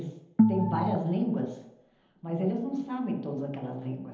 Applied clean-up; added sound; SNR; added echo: none; Organ; -4 dB; reverberation time 0.9 s.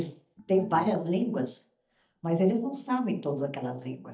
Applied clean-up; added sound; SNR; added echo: neural mask model DeepFilterNet 3.